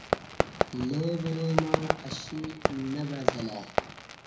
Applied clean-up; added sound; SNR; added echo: none; Fireworks; -2 dB; reverberation time 0.6 s.